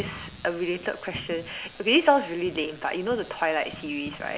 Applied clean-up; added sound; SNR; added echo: none; Coin (dropping); 18 dB; none.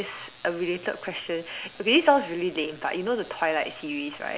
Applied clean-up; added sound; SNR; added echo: none; none; none; none.